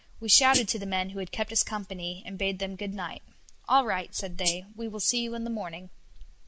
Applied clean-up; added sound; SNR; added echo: neural mask model Resemble Enhance denoiser.